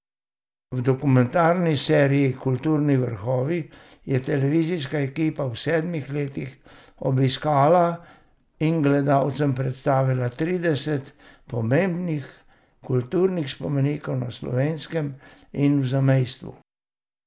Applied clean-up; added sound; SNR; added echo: none; none; none; none.